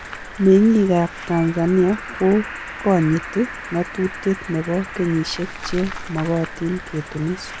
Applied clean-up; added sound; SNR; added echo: none; Cricket; 12 dB; none.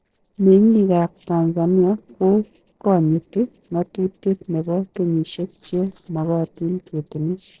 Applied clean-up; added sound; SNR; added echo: neural separator model SepFormer DNS4.